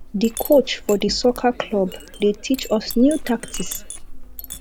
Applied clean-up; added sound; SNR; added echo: none; Chink, clink; 12 dB; none.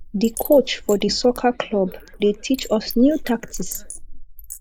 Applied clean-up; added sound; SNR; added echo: neural mask model Resemble Enhance denoiser.